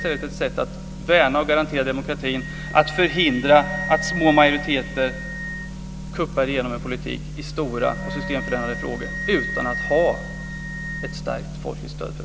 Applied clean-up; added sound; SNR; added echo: none; Wind instrument, woodwind instrument + Wind instrument, woodwind instrument; 10 dB; none.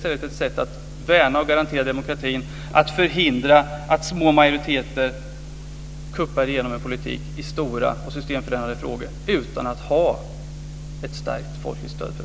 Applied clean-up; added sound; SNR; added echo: none; none; none; none.